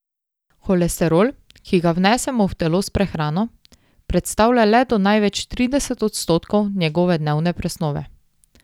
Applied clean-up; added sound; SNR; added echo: none; none; none; none.